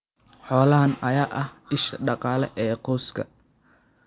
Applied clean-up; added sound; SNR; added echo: none; none; none; none.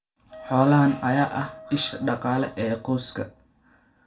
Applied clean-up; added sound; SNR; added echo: none; Wind instrument, woodwind instrument; 20 dB; reverberation time 0.2 s.